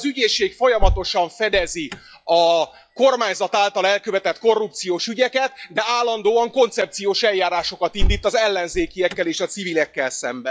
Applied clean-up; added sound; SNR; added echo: classical method log-MMSE.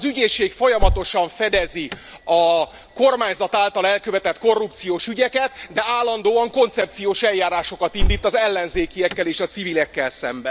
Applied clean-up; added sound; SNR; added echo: none; Alarm; 8 dB; none.